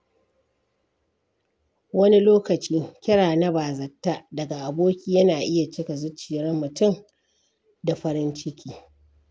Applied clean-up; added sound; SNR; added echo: none; none; none; none.